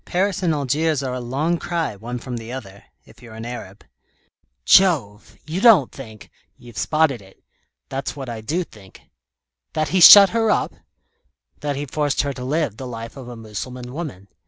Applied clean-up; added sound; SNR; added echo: none; none; none; none.